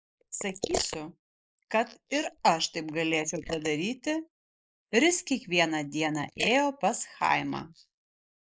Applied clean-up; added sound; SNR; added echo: neural mask model Resemble Enhance denoiser.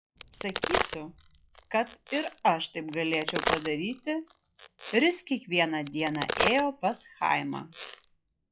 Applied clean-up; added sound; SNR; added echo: classical method log-MMSE.